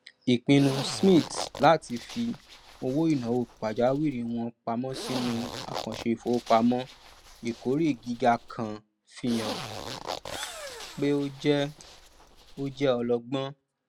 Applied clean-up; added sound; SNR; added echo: none; Zipper (clothing) + Engine / Drill; 12 dB; none.